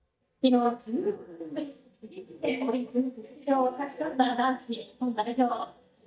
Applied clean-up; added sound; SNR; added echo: neural mask model DeepFilterNet 3.